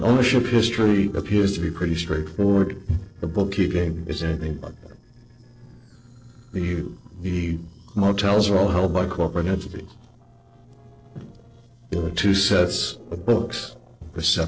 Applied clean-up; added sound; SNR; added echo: neural separator model SepFormer DNS4.